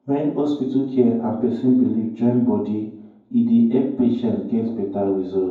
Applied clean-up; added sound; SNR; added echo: none; none; none; reverberation time 0.9 s.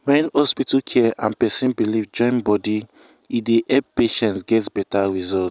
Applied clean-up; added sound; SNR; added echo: none; none; none; none.